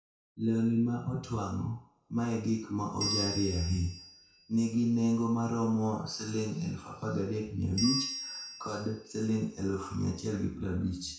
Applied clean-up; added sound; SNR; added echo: none; Bell; 7 dB; reverberation time 0.6 s.